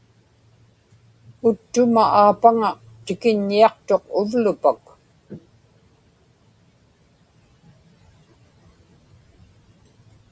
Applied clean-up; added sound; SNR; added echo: none; none; none; none.